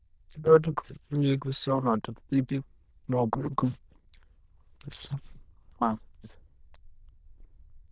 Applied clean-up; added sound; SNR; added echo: neural diffusion model UNIVERSE++.